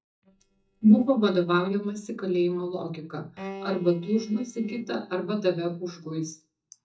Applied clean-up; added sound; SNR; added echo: neural mask model DeepFilterNet 3.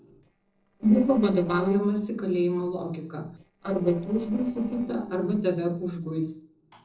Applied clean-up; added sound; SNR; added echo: neural separator model SepFormer DNS4.